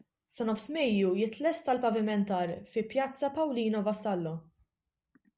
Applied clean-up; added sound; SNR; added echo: none; none; none; none.